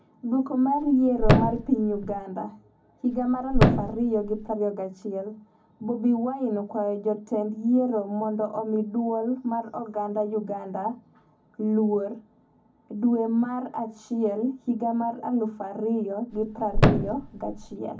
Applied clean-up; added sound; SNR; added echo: none; Thump, thud; -3 dB; reverberation time 0.4 s.